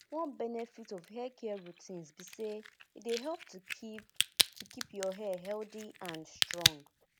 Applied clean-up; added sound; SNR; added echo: none; Crack; -3 dB; none.